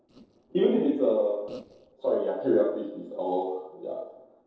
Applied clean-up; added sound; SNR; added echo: neural separator model SepFormer DNS4.